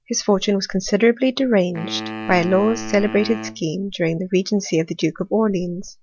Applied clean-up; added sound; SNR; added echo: none; Wind instrument, woodwind instrument; 12 dB; none.